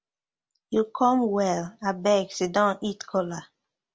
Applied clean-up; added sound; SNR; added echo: none; none; none; none.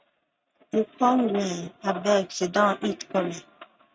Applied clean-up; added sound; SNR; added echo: neural mask model RNNoise.